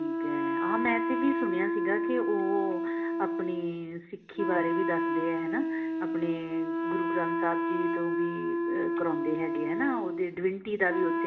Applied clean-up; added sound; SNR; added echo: none; Wind instrument, woodwind instrument; -2 dB; reverberation time 2.2 s.